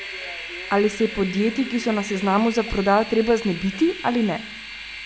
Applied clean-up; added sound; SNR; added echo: none; Train; 12 dB; none.